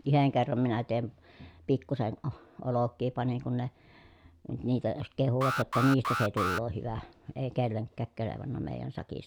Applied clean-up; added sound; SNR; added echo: none; Alarm; 3 dB; none.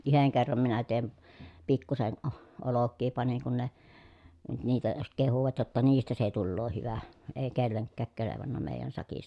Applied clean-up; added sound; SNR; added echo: none; none; none; none.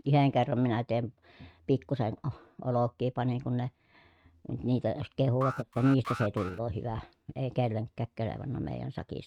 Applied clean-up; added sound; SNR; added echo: neural mask model RNNoise.